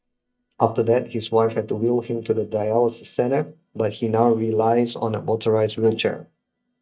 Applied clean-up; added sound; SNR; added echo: neural mask model DeepFilterNet 3.